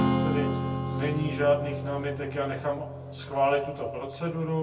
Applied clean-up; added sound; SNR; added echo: none; Strum; 2 dB; reverberation time 0.2 s.